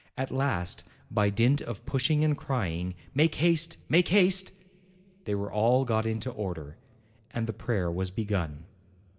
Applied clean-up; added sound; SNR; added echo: none; none; none; reverberation time 0.3 s.